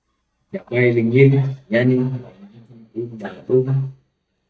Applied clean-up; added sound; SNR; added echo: neural mask model DeepFilterNet 3.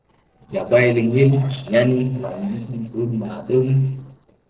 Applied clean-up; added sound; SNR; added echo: neural separator model SepFormer DNS4.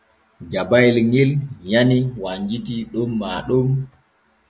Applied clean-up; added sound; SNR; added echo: none; none; none; none.